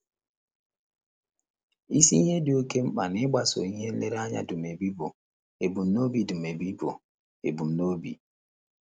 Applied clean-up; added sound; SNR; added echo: none; none; none; none.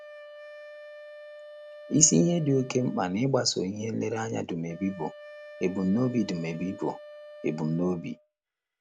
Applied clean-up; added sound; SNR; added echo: none; Wind instrument, woodwind instrument; 18 dB; none.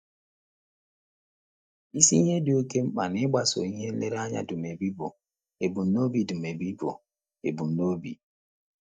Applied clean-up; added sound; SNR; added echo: neural mask model DeepFilterNet 3.